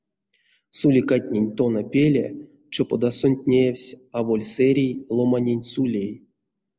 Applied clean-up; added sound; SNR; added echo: none; none; none; none.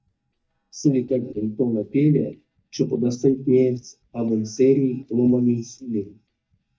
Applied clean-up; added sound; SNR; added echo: neural mask model DeepFilterNet 3.